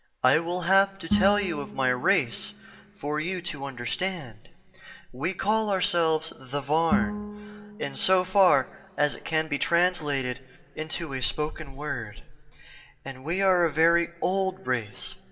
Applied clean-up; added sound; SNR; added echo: none; Bowed string instrument; 8 dB; reverberation time 1.3 s.